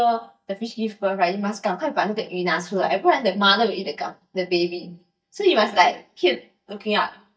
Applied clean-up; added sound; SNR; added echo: neural mask model DeepFilterNet 3.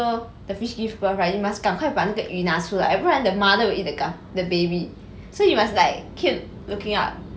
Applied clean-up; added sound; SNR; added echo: none; none; none; none.